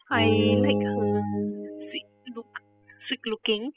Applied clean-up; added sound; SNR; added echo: classical method spectral subtraction.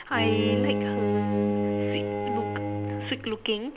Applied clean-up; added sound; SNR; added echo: none; Bowed string instrument; -4 dB; none.